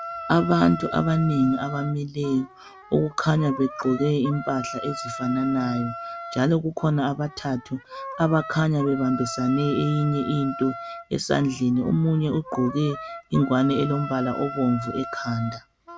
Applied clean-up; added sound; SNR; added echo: none; Wind instrument, woodwind instrument; 12 dB; none.